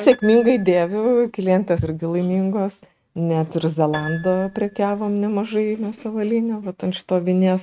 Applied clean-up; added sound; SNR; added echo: neural mask model RNNoise.